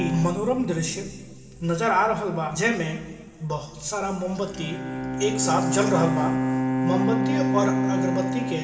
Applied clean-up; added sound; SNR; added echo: none; Bowed string instrument; 1 dB; reverberation time 2.9 s.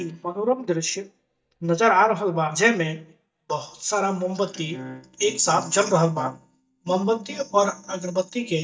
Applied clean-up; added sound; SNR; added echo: neural mask model DeepFilterNet 3.